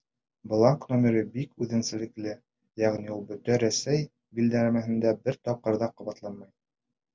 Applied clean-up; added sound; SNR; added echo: none; none; none; none.